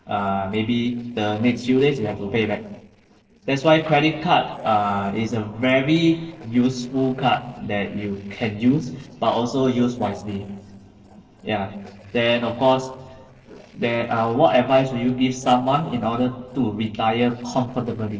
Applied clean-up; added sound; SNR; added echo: neural separator model SepFormer DNS4.